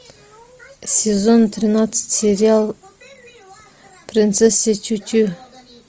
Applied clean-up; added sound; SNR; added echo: none; none; none; none.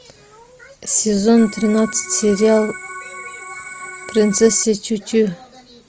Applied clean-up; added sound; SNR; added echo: none; Organ; 14 dB; none.